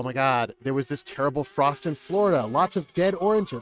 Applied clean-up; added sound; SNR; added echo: neural mask model RNNoise.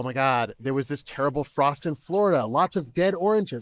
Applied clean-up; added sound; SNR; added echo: neural mask model Resemble Enhance denoiser.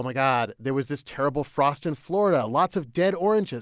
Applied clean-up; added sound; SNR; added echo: none; none; none; none.